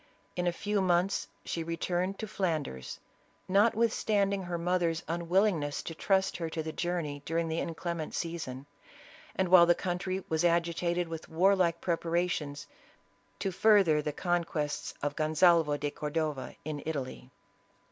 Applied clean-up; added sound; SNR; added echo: none; none; none; none.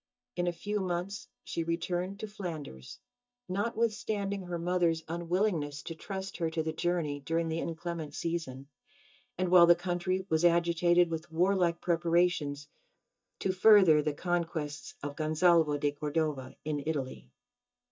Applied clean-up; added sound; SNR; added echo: neural mask model DeepFilterNet 3.